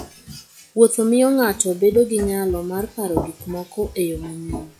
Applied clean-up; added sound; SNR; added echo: classical method log-MMSE.